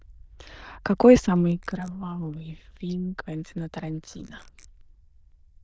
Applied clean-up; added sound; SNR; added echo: neural diffusion model UNIVERSE++.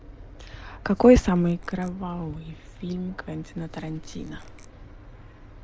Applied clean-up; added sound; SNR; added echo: none; Squeak / Tools; 18 dB; none.